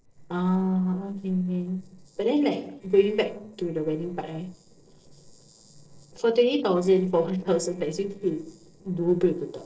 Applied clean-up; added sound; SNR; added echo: neural separator model SepFormer DNS4.